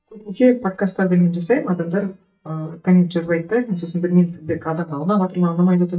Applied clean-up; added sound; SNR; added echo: neural mask model DeepFilterNet 3.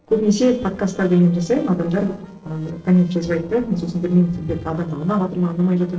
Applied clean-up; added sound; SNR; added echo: neural separator model SepFormer DNS4.